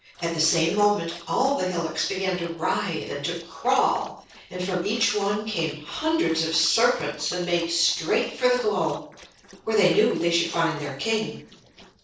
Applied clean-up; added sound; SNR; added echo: neural separator model SepFormer DNS4.